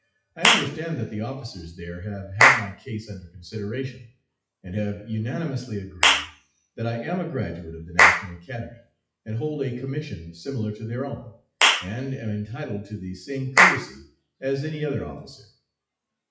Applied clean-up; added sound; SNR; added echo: classical method WPE with log-MMSE.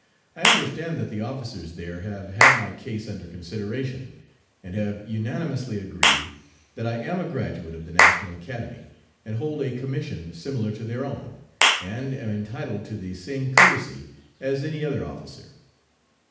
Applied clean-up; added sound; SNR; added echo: none; Clapping / Chirp, tweet; -3 dB; reverberation time 0.8 s.